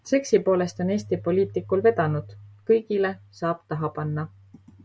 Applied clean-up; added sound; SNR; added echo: none; none; none; none.